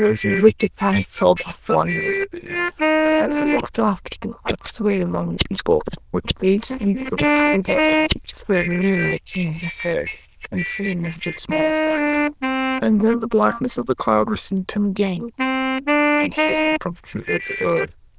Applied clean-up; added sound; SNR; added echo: neural diffusion model UNIVERSE++.